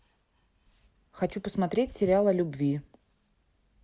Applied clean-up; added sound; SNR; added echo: none; none; none; none.